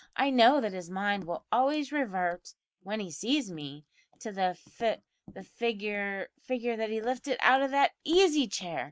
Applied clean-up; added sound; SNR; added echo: neural mask model Resemble Enhance denoiser.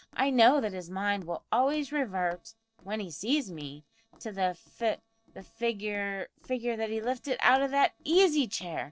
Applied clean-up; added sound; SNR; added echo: neural separator model SepFormer DNS4.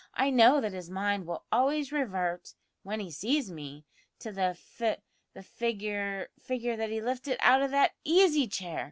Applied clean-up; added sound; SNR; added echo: none; none; none; none.